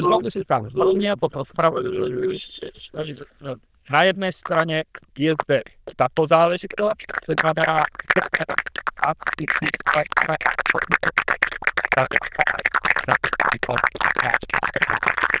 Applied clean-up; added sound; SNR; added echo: neural diffusion model UNIVERSE++.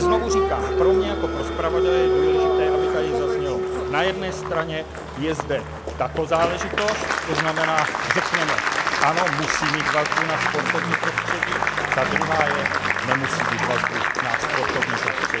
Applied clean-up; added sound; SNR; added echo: none; Applause; -4 dB; none.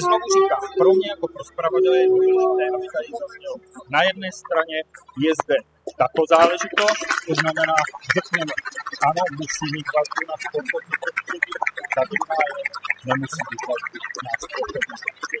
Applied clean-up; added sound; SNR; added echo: classical method spectral subtraction.